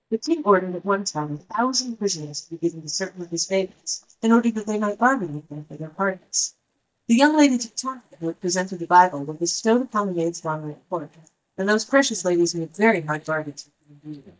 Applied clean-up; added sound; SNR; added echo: neural mask model DeepFilterNet 3.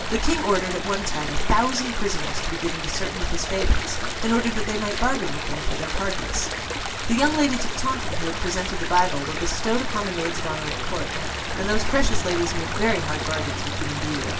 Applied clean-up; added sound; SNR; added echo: none; Stream; 5 dB; reverberation time 0.2 s.